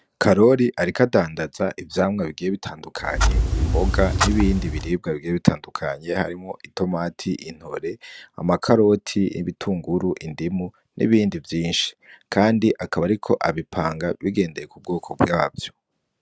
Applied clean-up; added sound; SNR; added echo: none; Clock; -1 dB; none.